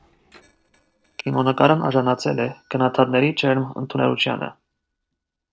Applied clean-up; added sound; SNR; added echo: neural separator model SepFormer DNS4.